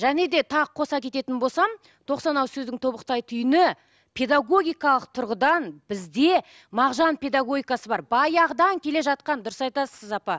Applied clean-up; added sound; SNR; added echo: none; none; none; none.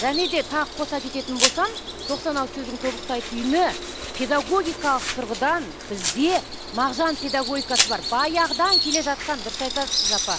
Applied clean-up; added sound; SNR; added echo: none; Bird vocalization, bird call, bird song + Domestic sounds, home sounds; 3 dB; none.